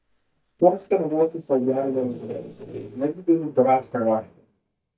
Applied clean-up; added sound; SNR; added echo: neural mask model DeepFilterNet 3.